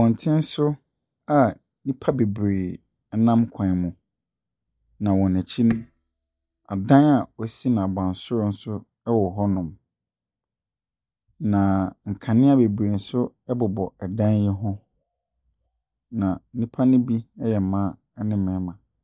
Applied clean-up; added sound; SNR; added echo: neural mask model DeepFilterNet 3.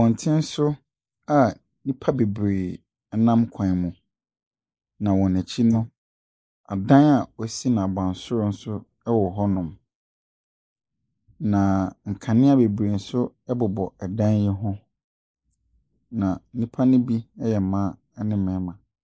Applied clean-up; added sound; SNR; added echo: neural mask model Resemble Enhance denoiser.